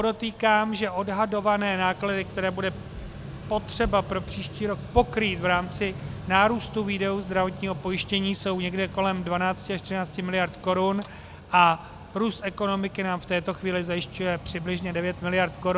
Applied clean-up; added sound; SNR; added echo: none; Mechanical fan; 14 dB; none.